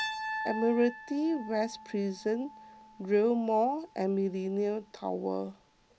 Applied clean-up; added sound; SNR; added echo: none; Piano; 12 dB; none.